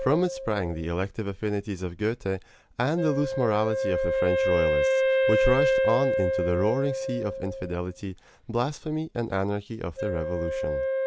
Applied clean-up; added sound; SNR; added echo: none; Wind instrument, woodwind instrument; -1 dB; none.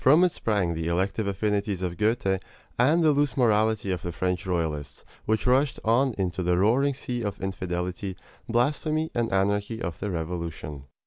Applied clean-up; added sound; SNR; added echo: none; none; none; none.